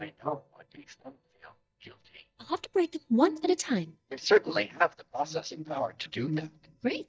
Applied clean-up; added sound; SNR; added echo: neural mask model DeepFilterNet 3.